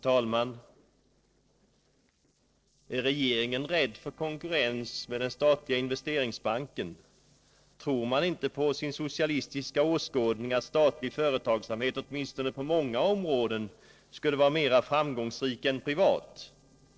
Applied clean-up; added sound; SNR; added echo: neural separator model SepFormer DNS4.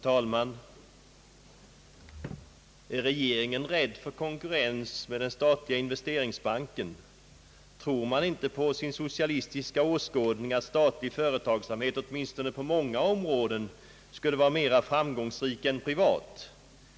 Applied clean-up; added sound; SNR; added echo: none; none; none; none.